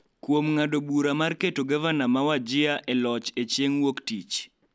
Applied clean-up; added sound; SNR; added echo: none; none; none; none.